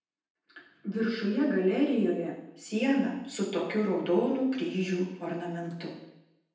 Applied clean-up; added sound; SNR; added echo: none; none; none; reverberation time 0.9 s.